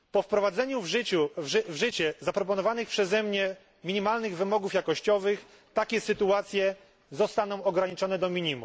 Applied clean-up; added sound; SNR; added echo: none; none; none; none.